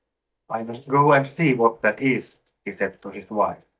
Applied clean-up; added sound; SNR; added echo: neural mask model DeepFilterNet 3.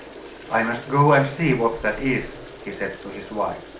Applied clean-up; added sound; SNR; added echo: none; Toilet flush; 17 dB; reverberation time 0.4 s.